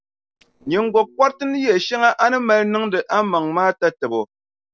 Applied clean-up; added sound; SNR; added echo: neural separator model SepFormer DNS4.